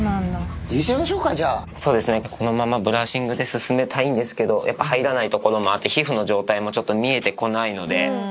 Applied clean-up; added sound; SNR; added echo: none; none; none; none.